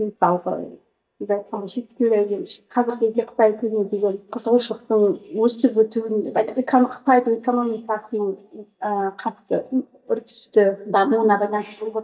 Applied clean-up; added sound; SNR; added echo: neural mask model DeepFilterNet 3.